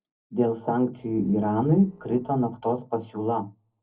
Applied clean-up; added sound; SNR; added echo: neural separator model SepFormer DNS4.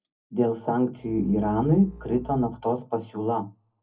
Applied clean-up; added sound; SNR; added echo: none; Bowed string instrument; 18 dB; reverberation time 0.3 s.